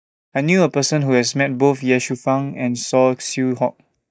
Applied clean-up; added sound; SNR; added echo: neural mask model DeepFilterNet 3.